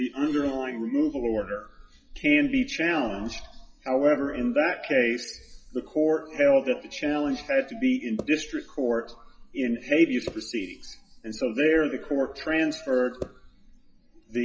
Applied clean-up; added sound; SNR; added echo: classical method WPE with log-MMSE.